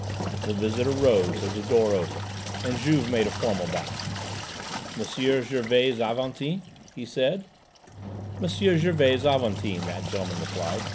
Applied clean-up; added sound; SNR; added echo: none; Engine; 7 dB; none.